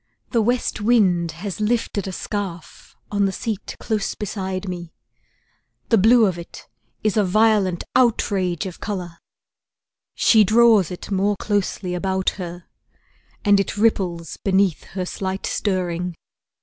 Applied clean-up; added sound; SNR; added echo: none; none; none; none.